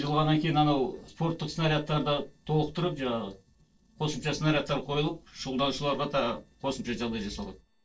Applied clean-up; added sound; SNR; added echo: neural separator model SepFormer DNS4.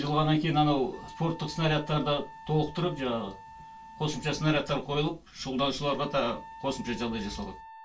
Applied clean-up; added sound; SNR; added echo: none; Wind instrument, woodwind instrument; 18 dB; reverberation time 0.2 s.